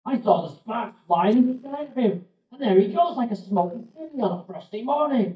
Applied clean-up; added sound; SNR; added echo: neural mask model DeepFilterNet 3.